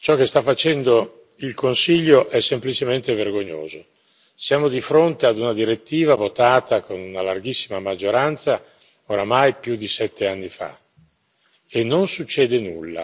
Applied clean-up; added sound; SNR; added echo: none; none; none; none.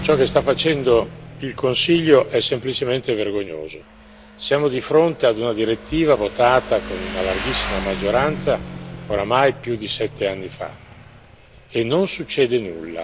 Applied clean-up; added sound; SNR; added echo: none; Motorcycle; 13 dB; none.